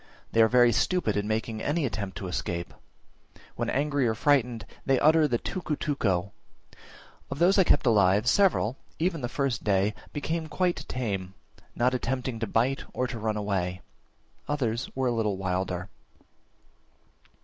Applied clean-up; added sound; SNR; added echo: none; none; none; none.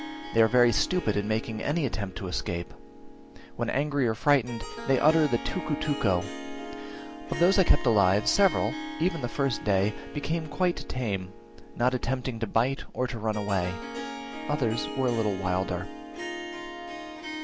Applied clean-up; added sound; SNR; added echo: none; Harp; 11 dB; none.